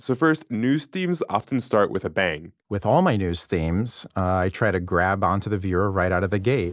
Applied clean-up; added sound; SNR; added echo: none; none; none; none.